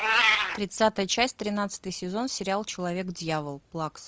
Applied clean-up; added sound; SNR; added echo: none; Meow; 2 dB; none.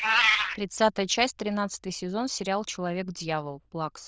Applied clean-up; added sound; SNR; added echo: neural diffusion model UNIVERSE++.